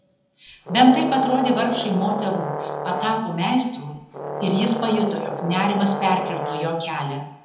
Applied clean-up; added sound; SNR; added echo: none; Brass instrument; 8 dB; reverberation time 0.8 s.